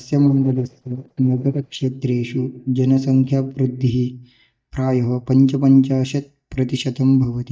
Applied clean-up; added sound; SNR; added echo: neural mask model DeepFilterNet 3.